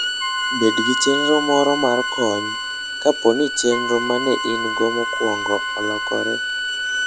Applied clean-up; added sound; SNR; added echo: none; Wind instrument, woodwind instrument + Bowed string instrument; 3 dB; none.